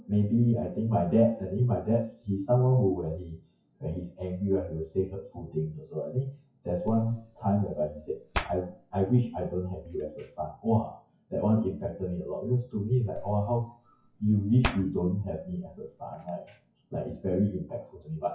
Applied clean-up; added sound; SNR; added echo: classical method WPE with log-MMSE.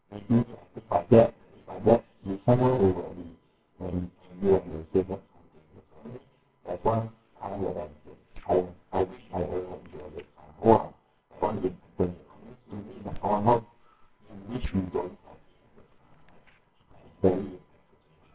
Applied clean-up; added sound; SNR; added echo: neural separator model SepFormer WHAMR!.